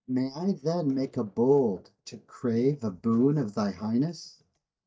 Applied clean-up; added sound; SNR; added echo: neural mask model DeepFilterNet 3.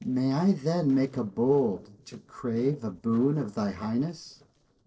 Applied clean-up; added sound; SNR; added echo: neural separator model SepFormer DNS4.